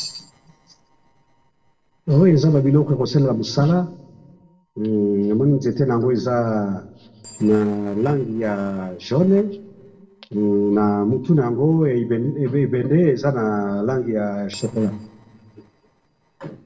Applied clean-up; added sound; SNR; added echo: neural separator model SepFormer DNS4.